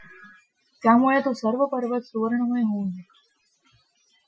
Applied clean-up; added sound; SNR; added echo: classical method Wiener filter.